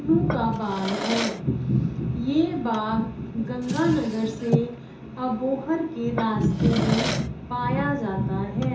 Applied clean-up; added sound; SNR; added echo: none; Drawer open or close; 9 dB; reverberation time 0.6 s.